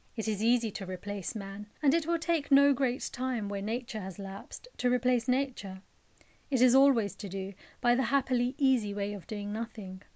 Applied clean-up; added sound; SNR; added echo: none; none; none; none.